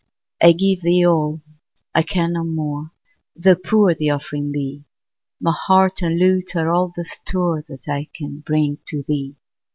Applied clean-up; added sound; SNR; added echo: none; none; none; none.